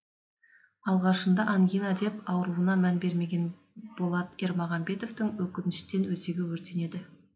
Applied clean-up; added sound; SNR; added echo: none; none; none; none.